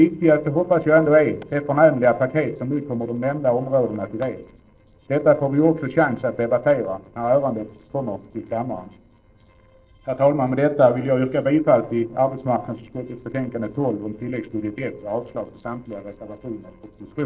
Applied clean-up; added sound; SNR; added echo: neural separator model SepFormer DNS4.